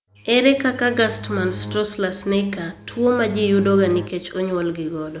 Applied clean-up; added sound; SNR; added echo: none; Bowed string instrument; 14 dB; none.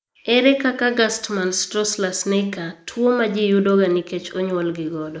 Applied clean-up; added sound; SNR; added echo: neural mask model Resemble Enhance denoiser.